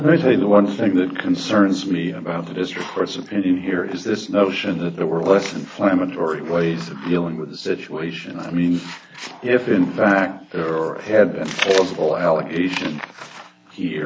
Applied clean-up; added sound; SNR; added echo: none; none; none; none.